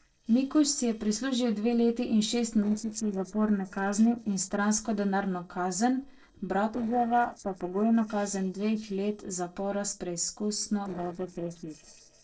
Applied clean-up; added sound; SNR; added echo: neural separator model SepFormer DNS4.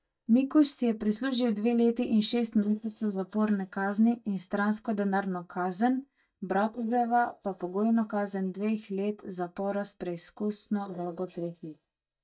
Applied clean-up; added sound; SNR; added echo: neural mask model DeepFilterNet 3.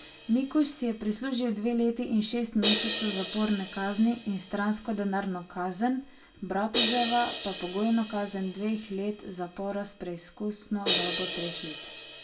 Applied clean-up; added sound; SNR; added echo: none; Crash cymbal; 4 dB; reverberation time 0.1 s.